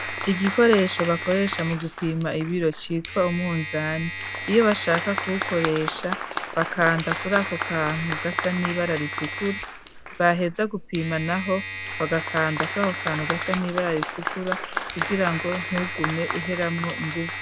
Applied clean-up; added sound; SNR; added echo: none; Applause + Domestic sounds, home sounds; 5 dB; none.